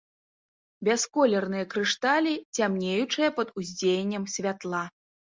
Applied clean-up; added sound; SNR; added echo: none; none; none; none.